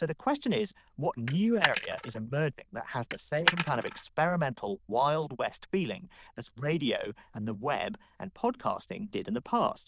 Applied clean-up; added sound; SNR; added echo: neural diffusion model UNIVERSE++.